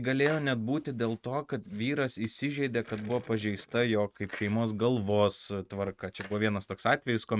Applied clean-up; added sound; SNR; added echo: neural mask model RNNoise.